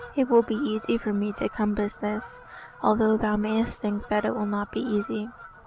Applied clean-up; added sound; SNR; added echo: none; Fowl; 17 dB; none.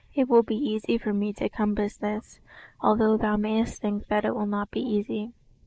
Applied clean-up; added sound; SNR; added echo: neural mask model Resemble Enhance denoiser.